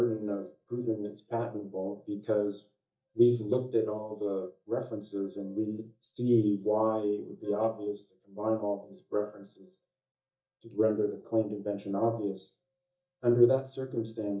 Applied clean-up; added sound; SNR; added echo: neural mask model DeepFilterNet 3.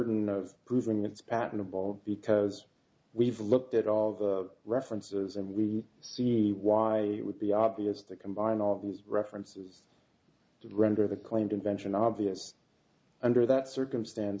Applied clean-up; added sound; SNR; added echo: none; none; none; none.